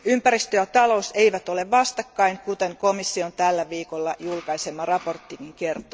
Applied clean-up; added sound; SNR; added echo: none; none; none; none.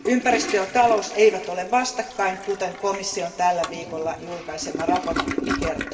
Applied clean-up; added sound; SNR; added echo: none; Toilet flush; 8 dB; reverberation time 2.1 s.